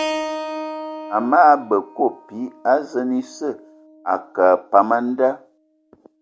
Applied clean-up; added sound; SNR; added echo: none; Keyboard (musical); 13 dB; none.